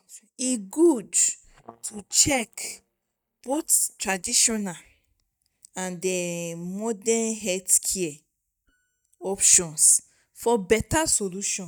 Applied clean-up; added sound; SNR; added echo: neural mask model DeepFilterNet 3.